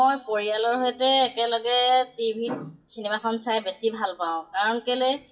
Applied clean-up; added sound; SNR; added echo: classical method WPE with log-MMSE.